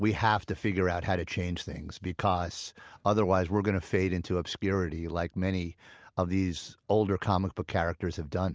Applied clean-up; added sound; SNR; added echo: none; none; none; none.